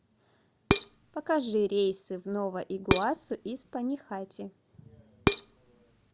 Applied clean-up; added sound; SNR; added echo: none; Dishes, pots, and pans; -3 dB; none.